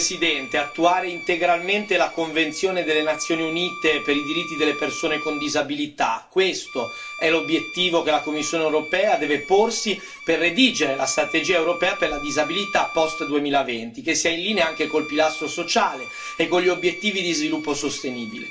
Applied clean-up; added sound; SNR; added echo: none; Bowed string instrument; 13 dB; reverberation time 0.2 s.